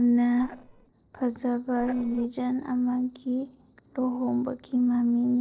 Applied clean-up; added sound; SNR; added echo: neural separator model SepFormer DNS4.